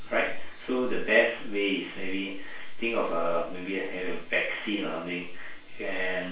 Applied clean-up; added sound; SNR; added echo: none; none; none; reverberation time 0.4 s.